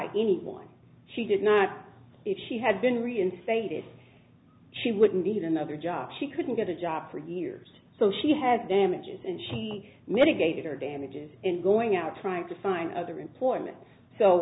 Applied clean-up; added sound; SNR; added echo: none; none; none; none.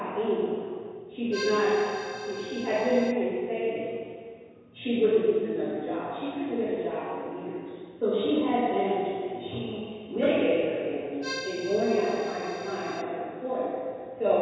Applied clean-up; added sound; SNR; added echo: none; Accordion; 11 dB; reverberation time 1.9 s.